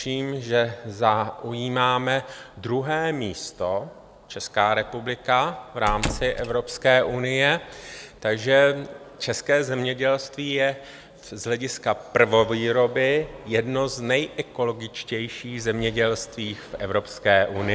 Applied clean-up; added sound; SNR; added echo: none; Squeak / Slam / Wood; 7 dB; none.